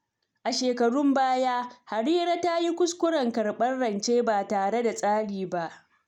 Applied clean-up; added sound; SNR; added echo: none; none; none; none.